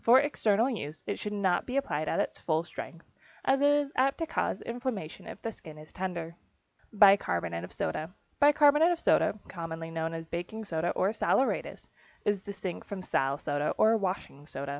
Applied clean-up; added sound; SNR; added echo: none; none; none; none.